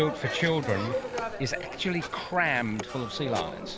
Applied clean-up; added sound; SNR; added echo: none; Telephone; 8 dB; none.